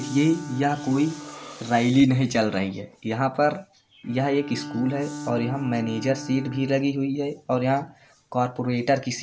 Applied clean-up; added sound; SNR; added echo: none; Bowed string instrument; 15 dB; none.